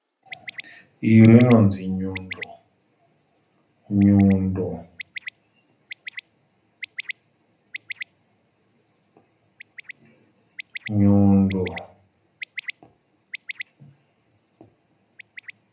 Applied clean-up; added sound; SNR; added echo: none; Bird; 18 dB; reverberation time 0.3 s.